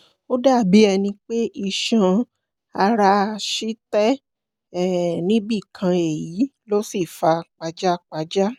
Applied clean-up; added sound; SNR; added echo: none; none; none; none.